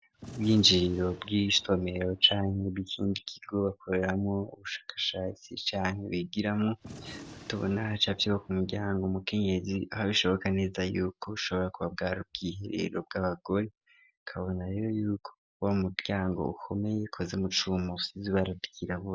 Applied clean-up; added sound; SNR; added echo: none; Gunshot, gunfire; 19 dB; none.